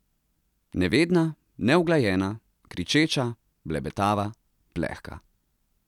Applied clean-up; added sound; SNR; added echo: none; none; none; none.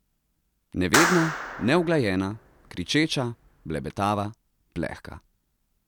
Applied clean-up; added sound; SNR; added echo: none; Clapping; 3 dB; none.